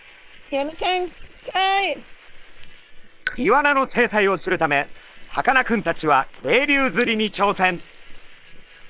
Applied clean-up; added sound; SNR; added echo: neural separator model SepFormer WHAM!.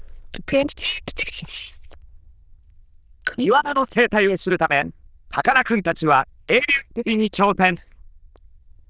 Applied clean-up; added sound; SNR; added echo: neural diffusion model UNIVERSE++.